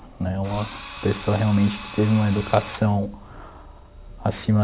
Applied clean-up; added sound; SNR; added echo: none; Drill; 15 dB; none.